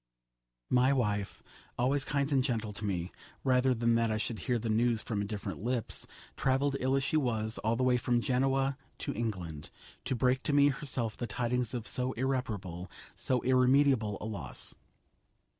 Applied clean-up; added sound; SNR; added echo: none; none; none; none.